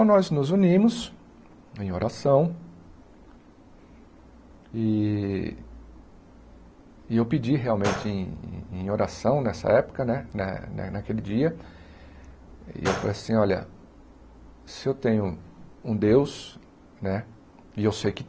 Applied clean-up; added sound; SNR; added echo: none; Gunshot, gunfire; 11 dB; none.